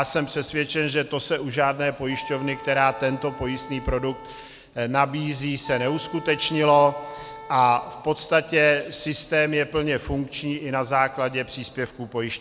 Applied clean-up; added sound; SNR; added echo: none; Wind instrument, woodwind instrument; 16 dB; none.